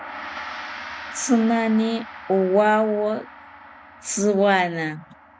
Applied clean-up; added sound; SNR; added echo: none; Gong; 15 dB; none.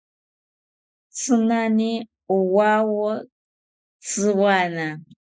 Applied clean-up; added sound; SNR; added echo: neural mask model Resemble Enhance denoiser.